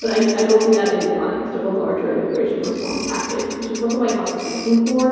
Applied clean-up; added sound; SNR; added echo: none; Bird vocalization, bird call, bird song; 15 dB; reverberation time 2.2 s.